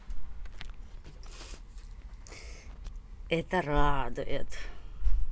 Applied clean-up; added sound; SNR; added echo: none; none; none; none.